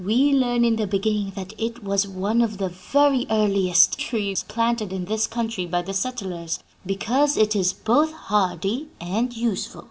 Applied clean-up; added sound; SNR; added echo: none; none; none; none.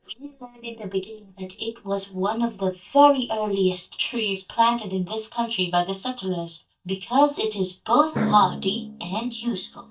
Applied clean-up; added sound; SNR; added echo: neural mask model DeepFilterNet 3.